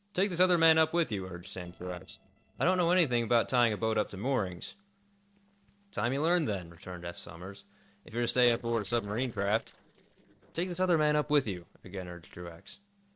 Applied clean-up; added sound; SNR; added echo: neural separator model SepFormer DNS4.